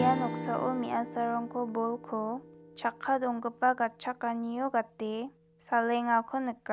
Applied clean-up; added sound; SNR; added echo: none; Strum; 11 dB; none.